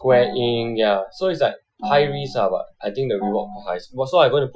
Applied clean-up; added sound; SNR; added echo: classical method Wiener filter.